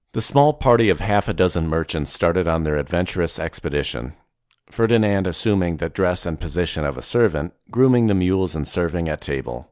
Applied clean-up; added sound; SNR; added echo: none; none; none; none.